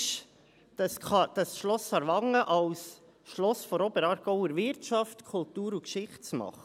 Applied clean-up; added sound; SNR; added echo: none; none; none; none.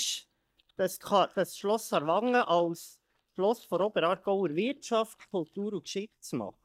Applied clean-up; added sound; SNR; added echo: neural mask model DeepFilterNet 3.